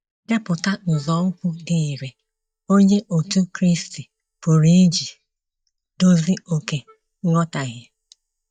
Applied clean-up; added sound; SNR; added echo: neural mask model DeepFilterNet 3.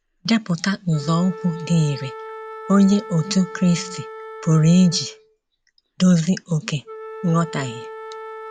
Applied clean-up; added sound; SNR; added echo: none; Wind instrument, woodwind instrument; 16 dB; none.